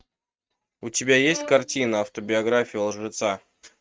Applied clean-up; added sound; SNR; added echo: neural mask model RNNoise.